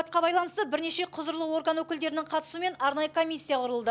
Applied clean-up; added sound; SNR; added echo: none; none; none; none.